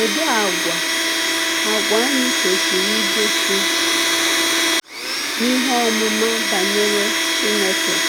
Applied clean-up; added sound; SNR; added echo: none; Domestic sounds, home sounds; -5 dB; none.